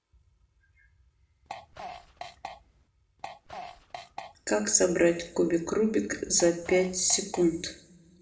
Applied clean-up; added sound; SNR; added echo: none; Fart; 14 dB; reverberation time 1.2 s.